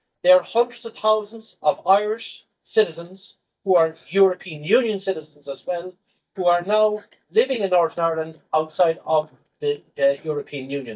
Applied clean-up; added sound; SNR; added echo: neural mask model DeepFilterNet 3.